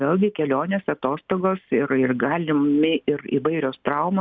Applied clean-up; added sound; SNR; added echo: none; none; none; none.